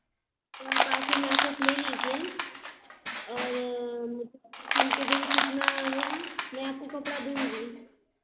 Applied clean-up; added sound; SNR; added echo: none; Crushing; -5 dB; none.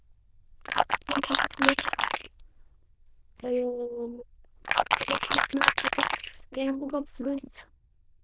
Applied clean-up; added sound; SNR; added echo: neural diffusion model UNIVERSE++.